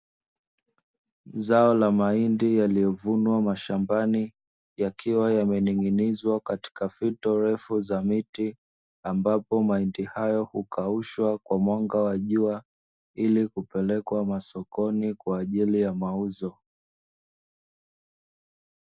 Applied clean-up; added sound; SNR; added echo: none; none; none; none.